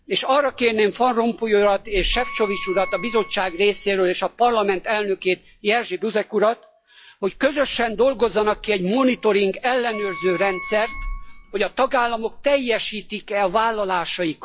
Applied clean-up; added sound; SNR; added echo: classical method log-MMSE.